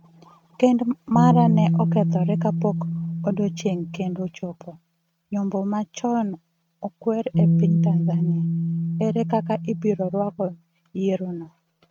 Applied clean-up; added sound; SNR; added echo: neural mask model RNNoise.